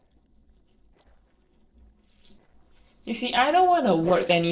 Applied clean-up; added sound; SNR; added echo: neural separator model SepFormer DNS4.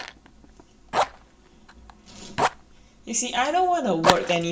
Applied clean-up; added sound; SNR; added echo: none; Fire; 2 dB; reverberation time 0.5 s.